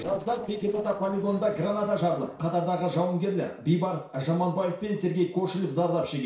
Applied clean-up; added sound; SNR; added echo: neural separator model SepFormer DNS4.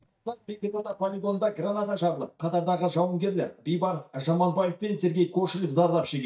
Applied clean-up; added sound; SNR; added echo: neural mask model DeepFilterNet 3.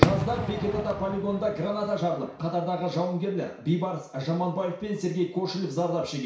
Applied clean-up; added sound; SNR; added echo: none; Fireworks; 2 dB; reverberation time 0.6 s.